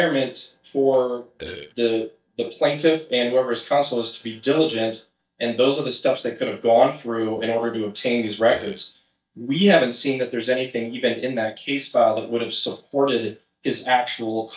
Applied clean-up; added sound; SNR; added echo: neural mask model DeepFilterNet 3.